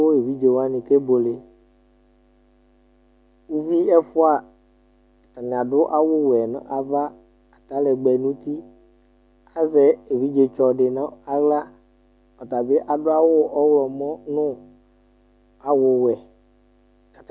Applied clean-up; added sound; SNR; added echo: none; none; none; none.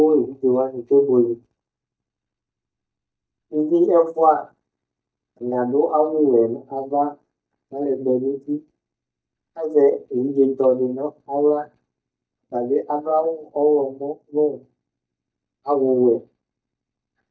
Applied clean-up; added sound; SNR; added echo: neural mask model DeepFilterNet 3.